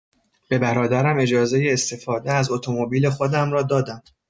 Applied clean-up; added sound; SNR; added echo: none; none; none; none.